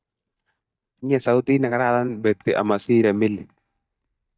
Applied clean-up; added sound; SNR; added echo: neural mask model DeepFilterNet 3.